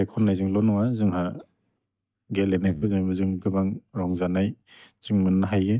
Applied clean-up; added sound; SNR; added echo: neural mask model DeepFilterNet 3.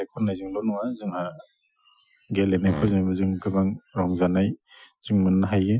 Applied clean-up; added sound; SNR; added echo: classical method Wiener filter.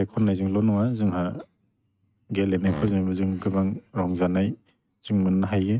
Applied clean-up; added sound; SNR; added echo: neural mask model RNNoise.